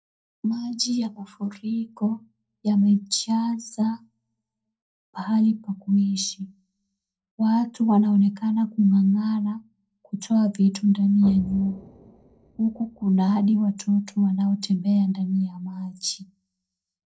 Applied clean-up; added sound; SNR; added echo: neural separator model SepFormer DNS4.